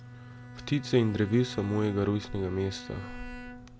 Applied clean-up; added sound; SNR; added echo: none; Bowed string instrument; 16 dB; none.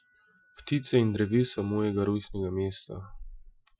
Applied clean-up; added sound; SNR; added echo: classical method Wiener filter.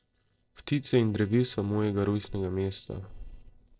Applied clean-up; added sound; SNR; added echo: neural separator model SepFormer DNS4.